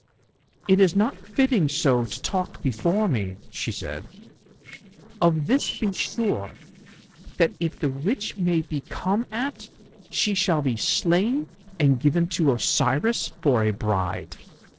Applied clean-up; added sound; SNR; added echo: neural separator model SepFormer DNS4.